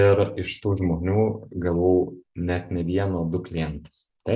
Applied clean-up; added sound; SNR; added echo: none; none; none; none.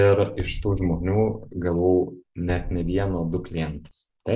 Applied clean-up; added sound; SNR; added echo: none; Bass drum; 11 dB; none.